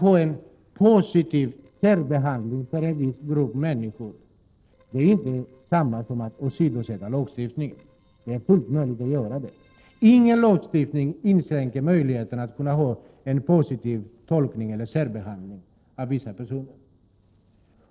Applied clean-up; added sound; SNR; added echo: neural separator model SepFormer DNS4.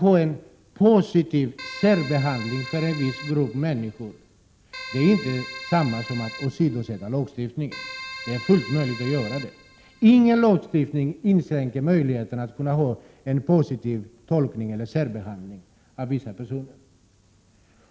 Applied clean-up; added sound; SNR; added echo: none; Keyboard (musical); 14 dB; none.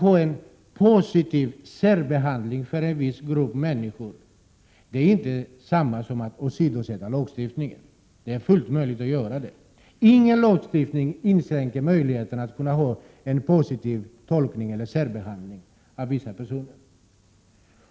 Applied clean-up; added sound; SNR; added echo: none; none; none; none.